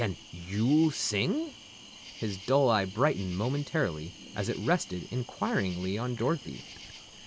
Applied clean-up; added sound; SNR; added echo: none; Cricket; 17 dB; none.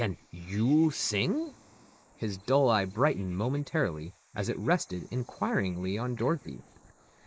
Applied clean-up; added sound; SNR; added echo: neural mask model Resemble Enhance denoiser.